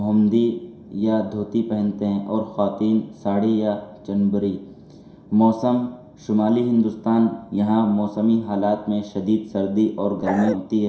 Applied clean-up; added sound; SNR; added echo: none; Bark; 5 dB; reverberation time 0.7 s.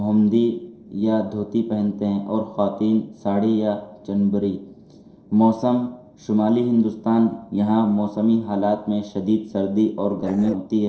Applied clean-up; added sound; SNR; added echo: neural separator model SepFormer DNS4.